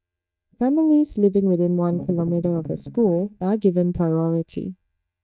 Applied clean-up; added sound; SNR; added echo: neural mask model DeepFilterNet 3.